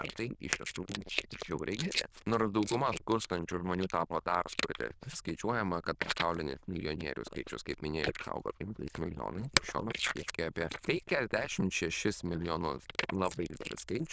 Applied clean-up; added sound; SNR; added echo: neural diffusion model UNIVERSE++.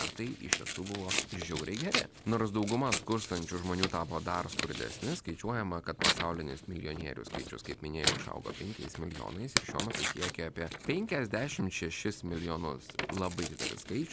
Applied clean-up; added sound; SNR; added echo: none; Tearing; 2 dB; none.